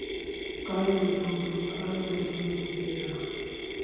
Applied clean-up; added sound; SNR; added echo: none; Mechanisms; 4 dB; reverberation time 2.1 s.